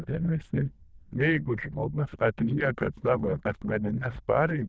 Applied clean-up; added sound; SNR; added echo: neural diffusion model UNIVERSE++.